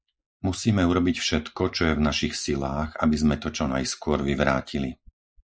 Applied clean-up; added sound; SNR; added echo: neural mask model Resemble Enhance denoiser.